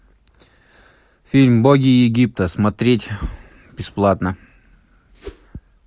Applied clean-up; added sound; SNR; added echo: none; Whoosh, swoosh, swish; 18 dB; none.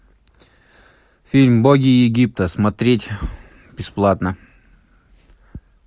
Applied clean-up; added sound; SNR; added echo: none; none; none; none.